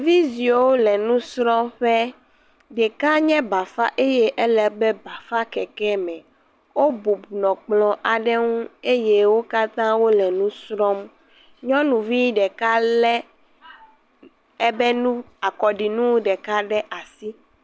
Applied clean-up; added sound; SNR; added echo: none; none; none; none.